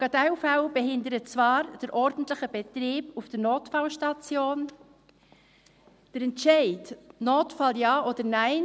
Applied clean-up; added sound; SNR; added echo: none; none; none; none.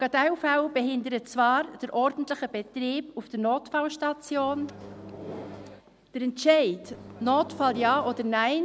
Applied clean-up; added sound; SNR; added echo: none; Microwave oven; 14 dB; none.